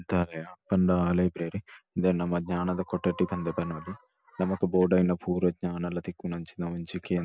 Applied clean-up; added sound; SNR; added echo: none; none; none; none.